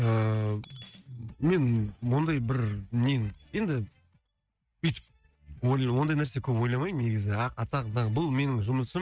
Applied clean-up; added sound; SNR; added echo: neural mask model RNNoise.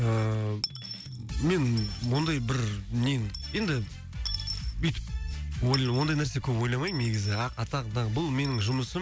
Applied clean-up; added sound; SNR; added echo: none; Coin (dropping) / Dishes, pots, and pans; 14 dB; none.